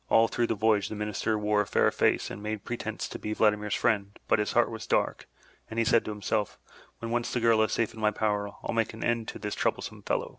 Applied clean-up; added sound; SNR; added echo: none; none; none; none.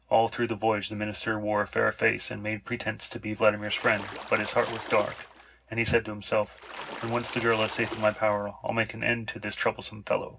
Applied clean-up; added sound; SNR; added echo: none; Splash, splatter; 12 dB; reverberation time 0.4 s.